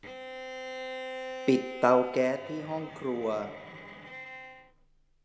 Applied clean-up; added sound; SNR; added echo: none; Bowed string instrument; 10 dB; none.